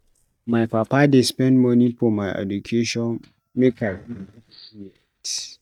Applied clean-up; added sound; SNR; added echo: neural mask model DeepFilterNet 3.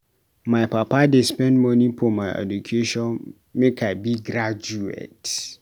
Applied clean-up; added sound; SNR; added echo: none; none; none; none.